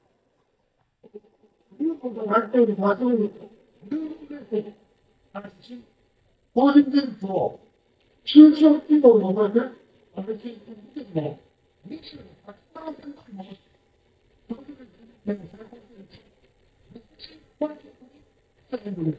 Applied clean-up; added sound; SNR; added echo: neural mask model DeepFilterNet 3.